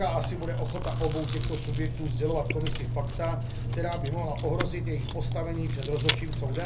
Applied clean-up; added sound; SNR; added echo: none; Chewing, mastication; -3 dB; reverberation time 0.3 s.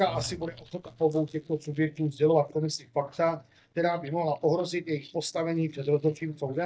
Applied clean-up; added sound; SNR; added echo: neural mask model DeepFilterNet 3.